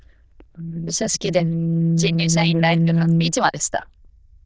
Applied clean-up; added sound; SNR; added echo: neural diffusion model UNIVERSE++.